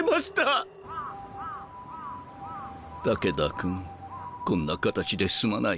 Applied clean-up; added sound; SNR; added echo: none; none; none; none.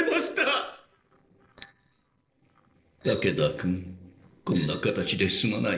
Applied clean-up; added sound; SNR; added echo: neural separator model SepFormer DNS4.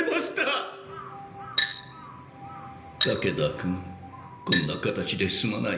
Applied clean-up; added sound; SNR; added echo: none; Glass; 4 dB; reverberation time 1.4 s.